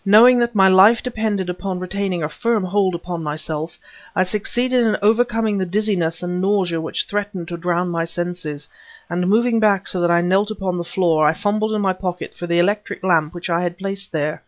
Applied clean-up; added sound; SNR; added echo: none; none; none; none.